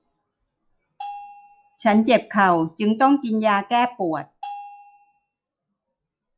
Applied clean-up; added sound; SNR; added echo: classical method log-MMSE.